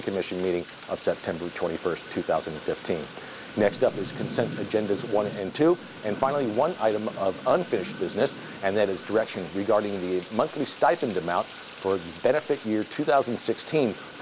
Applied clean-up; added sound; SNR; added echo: none; Thunder / Rain; 14 dB; none.